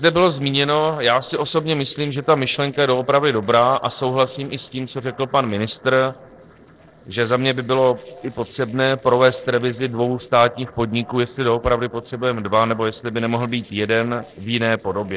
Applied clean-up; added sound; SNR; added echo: neural separator model SepFormer DNS4.